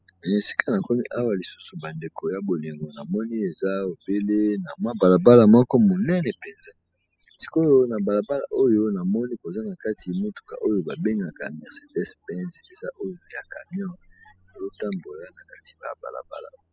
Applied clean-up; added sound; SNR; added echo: classical method spectral subtraction.